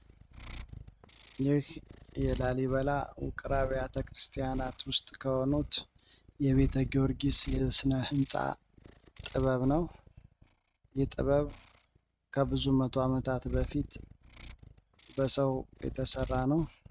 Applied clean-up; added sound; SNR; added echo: neural mask model RNNoise.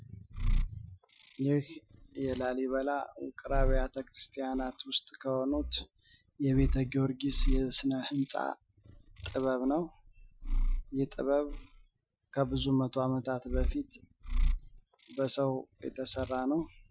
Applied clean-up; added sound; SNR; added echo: classical method Wiener filter.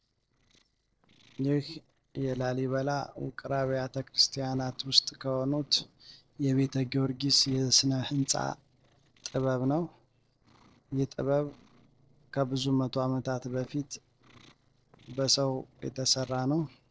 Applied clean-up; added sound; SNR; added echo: neural separator model SepFormer DNS4.